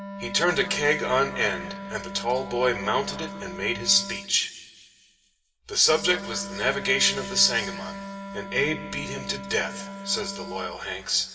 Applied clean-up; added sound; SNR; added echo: none; Wind instrument, woodwind instrument; 11 dB; reverberation time 1.9 s.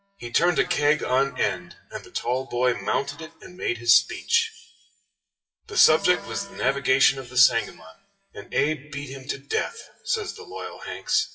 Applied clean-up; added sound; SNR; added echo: classical method WPE with log-MMSE.